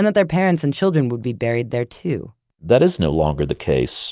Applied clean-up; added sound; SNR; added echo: none; none; none; none.